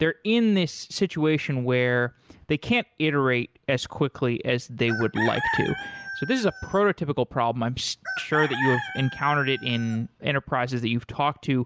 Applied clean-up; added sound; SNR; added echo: none; Chicken, rooster; 7 dB; none.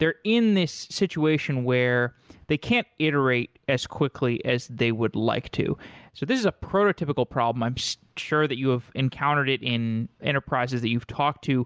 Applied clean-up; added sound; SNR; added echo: none; none; none; none.